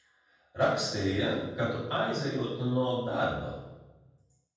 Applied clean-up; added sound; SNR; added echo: none; none; none; reverberation time 1.2 s.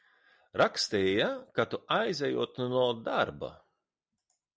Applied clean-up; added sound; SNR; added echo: none; none; none; none.